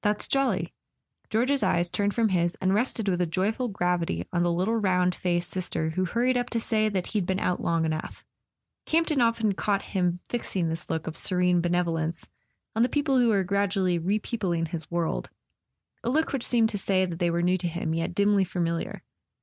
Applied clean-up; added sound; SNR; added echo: none; none; none; none.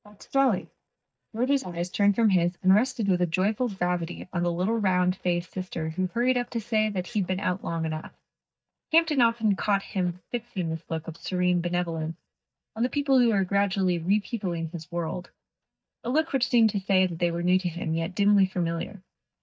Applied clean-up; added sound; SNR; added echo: neural mask model DeepFilterNet 3.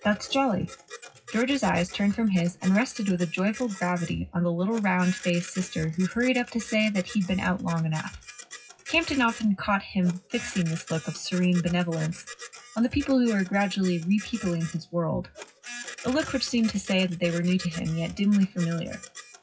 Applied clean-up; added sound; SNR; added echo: classical method WPE with log-MMSE.